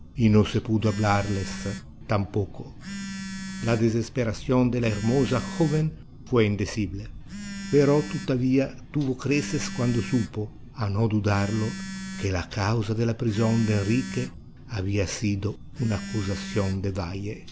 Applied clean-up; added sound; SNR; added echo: none; Telephone; 11 dB; none.